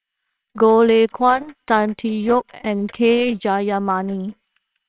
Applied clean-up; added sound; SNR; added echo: neural separator model SepFormer WHAMR!.